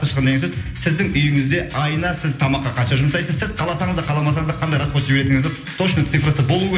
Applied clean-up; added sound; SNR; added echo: none; none; none; reverberation time 0.8 s.